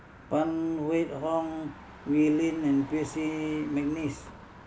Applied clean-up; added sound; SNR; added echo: none; Motor vehicle (road); 19 dB; none.